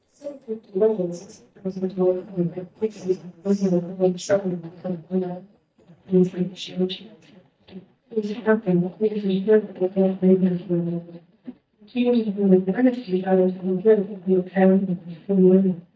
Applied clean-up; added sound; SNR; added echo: neural mask model DeepFilterNet 3.